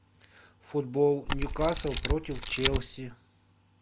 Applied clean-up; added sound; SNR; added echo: none; Camera; -2 dB; none.